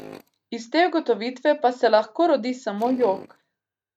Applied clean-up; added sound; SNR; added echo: neural mask model RNNoise.